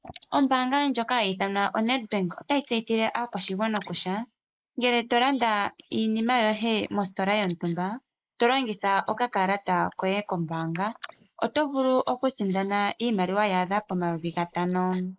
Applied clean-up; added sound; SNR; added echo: neural mask model Resemble Enhance denoiser.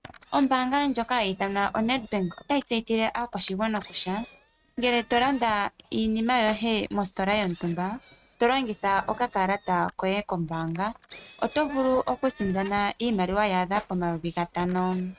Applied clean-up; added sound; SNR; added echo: neural mask model RNNoise.